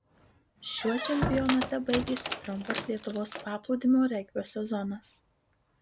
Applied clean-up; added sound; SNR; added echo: none; Squeak; 4 dB; none.